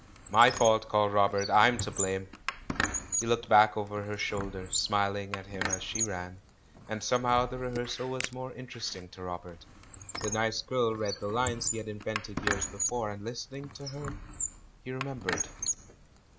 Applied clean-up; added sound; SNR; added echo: none; Squeak; 7 dB; none.